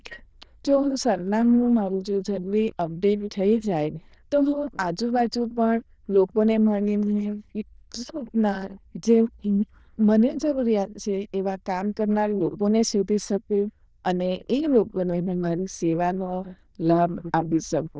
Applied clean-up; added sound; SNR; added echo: neural diffusion model UNIVERSE++.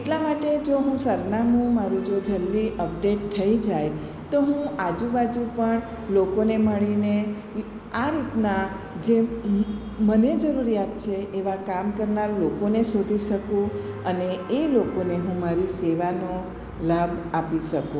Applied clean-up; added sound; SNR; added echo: none; Piano; 18 dB; none.